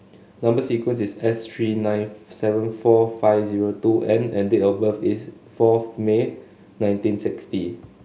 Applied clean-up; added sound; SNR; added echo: none; none; none; none.